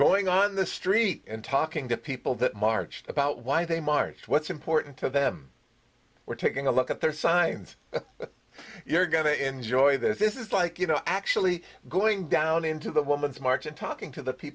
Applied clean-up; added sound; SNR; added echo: none; none; none; none.